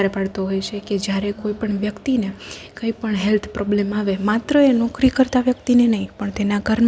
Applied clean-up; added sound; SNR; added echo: none; none; none; none.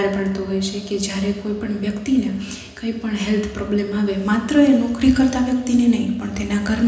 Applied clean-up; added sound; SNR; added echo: none; none; none; reverberation time 1.0 s.